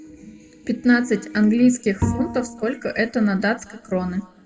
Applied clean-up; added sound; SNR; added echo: none; Bowed string instrument; 9 dB; reverberation time 2.1 s.